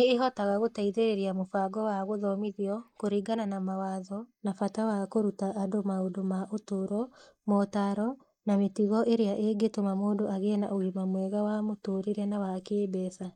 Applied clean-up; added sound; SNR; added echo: neural mask model Resemble Enhance denoiser.